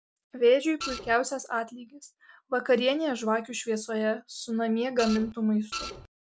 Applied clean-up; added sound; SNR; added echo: none; Printer; 9 dB; none.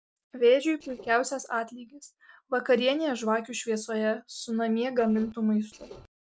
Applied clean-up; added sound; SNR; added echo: neural separator model SepFormer DNS4.